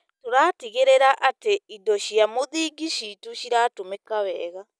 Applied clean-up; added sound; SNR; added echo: none; none; none; none.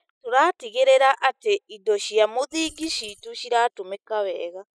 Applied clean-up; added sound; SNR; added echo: classical method spectral subtraction.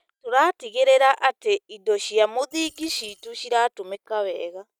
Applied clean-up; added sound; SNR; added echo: neural mask model RNNoise.